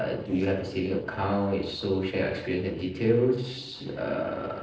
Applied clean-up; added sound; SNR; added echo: neural separator model SepFormer DNS4.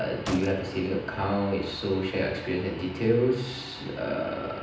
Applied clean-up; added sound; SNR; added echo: none; Gunshot, gunfire; 15 dB; reverberation time 0.9 s.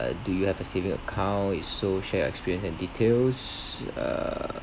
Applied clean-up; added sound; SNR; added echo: none; none; none; none.